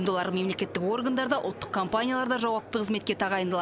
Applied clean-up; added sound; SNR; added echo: none; none; none; none.